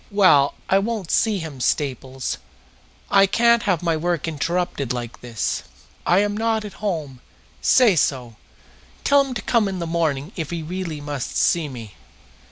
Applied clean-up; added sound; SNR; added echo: none; none; none; none.